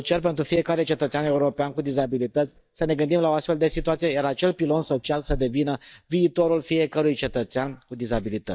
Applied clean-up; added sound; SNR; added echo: neural mask model DeepFilterNet 3.